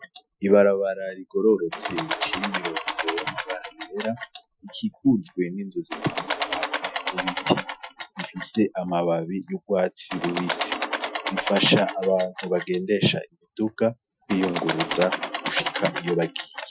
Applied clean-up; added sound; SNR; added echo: classical method Wiener filter.